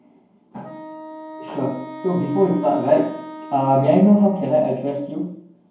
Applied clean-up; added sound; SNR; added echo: none; Wind instrument, woodwind instrument; 16 dB; reverberation time 0.9 s.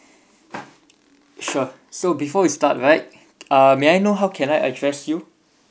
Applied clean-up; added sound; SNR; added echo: none; none; none; none.